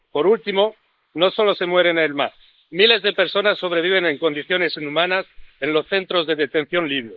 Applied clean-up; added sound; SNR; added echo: neural mask model Resemble Enhance denoiser.